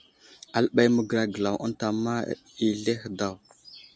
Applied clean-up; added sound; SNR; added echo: none; none; none; none.